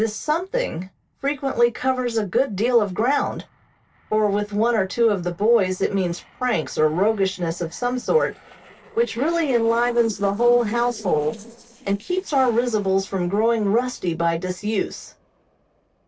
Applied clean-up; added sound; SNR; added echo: neural separator model SepFormer DNS4.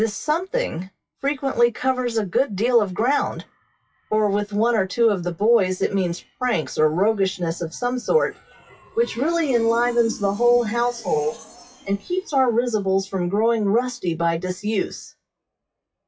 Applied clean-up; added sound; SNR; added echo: classical method WPE with log-MMSE.